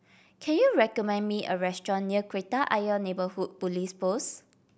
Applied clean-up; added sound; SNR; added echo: none; none; none; none.